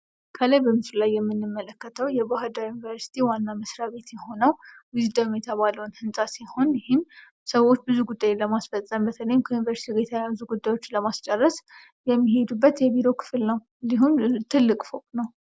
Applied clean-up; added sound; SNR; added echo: none; none; none; none.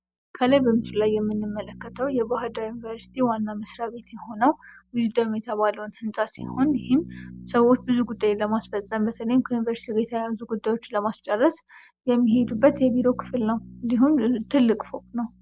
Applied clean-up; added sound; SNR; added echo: none; Bass guitar; 18 dB; none.